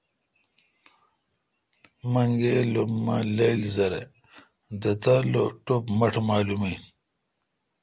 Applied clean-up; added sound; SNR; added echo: none; none; none; none.